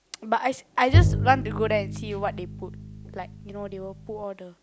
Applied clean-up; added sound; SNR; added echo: none; Bowed string instrument; -2 dB; none.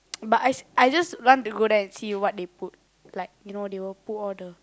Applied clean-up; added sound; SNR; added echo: none; none; none; none.